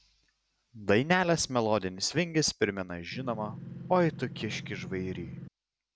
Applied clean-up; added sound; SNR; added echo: none; Engine; 11 dB; none.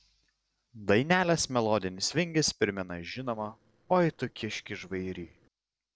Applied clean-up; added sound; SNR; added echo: neural separator model SepFormer DNS4.